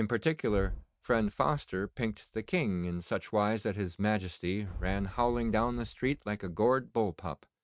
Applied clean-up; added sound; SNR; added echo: neural mask model RNNoise.